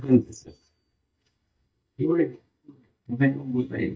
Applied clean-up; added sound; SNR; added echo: neural mask model DeepFilterNet 3.